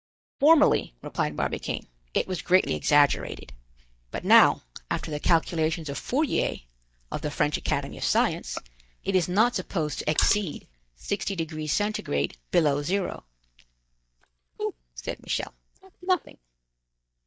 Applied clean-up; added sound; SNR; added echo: neural mask model DeepFilterNet 3.